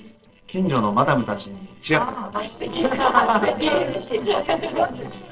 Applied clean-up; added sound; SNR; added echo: neural separator model SepFormer DNS4.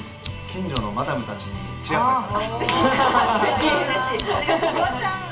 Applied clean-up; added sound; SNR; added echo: none; Fire; 20 dB; reverberation time 0.2 s.